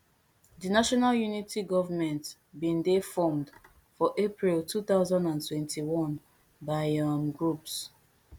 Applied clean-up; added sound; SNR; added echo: none; none; none; none.